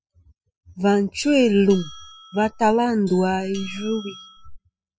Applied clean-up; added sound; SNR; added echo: classical method spectral subtraction.